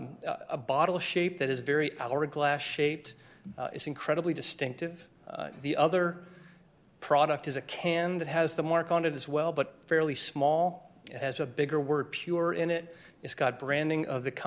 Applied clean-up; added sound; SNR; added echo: none; none; none; none.